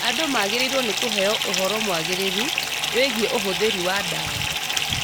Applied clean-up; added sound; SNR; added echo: none; Fill (with liquid) / Bathtub (filling or washing); 0 dB; none.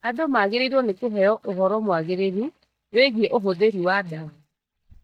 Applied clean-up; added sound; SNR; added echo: neural mask model DeepFilterNet 3.